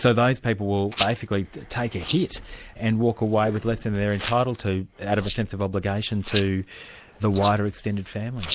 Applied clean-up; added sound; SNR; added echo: neural mask model Resemble Enhance denoiser.